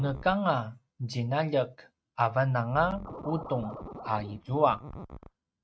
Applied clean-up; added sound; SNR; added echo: neural mask model RNNoise.